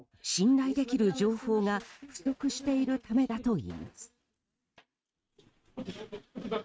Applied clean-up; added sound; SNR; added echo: neural mask model RNNoise.